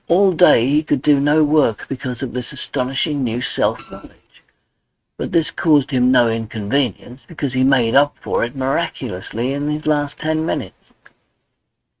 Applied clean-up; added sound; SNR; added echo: neural mask model RNNoise.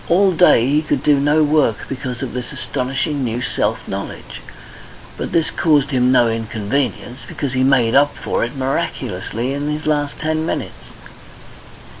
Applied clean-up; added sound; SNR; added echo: none; none; none; none.